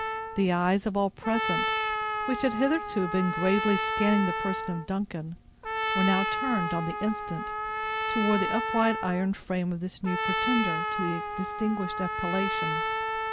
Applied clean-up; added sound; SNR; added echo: none; Trumpet; 2 dB; none.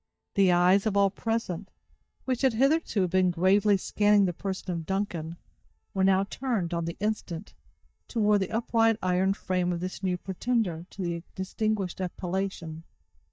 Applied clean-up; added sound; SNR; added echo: neural mask model DeepFilterNet 3.